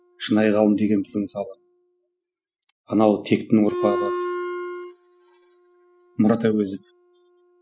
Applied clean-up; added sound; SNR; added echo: classical method spectral subtraction.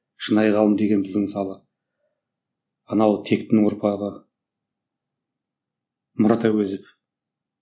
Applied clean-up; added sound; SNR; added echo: none; none; none; none.